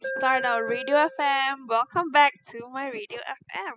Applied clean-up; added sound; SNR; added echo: classical method spectral subtraction.